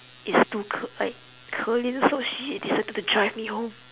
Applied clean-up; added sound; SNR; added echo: none; none; none; none.